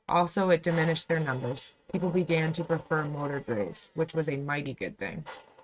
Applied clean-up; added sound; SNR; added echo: neural mask model RNNoise.